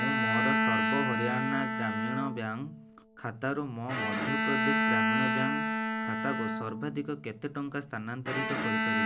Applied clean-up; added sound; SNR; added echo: none; Bowed string instrument; -4 dB; none.